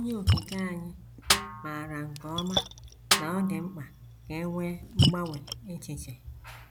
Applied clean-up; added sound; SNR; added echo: none; Splash, splatter + Snare drum; -4 dB; none.